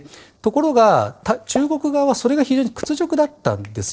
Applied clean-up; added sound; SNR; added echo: neural separator model SepFormer DNS4.